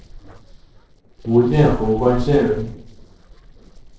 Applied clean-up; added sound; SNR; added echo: neural separator model SepFormer DNS4.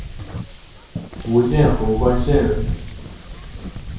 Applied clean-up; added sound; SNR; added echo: none; Wind; 3 dB; reverberation time 0.6 s.